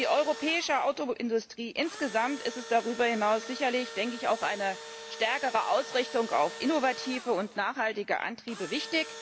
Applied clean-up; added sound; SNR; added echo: none; Engine / Drill; 14 dB; none.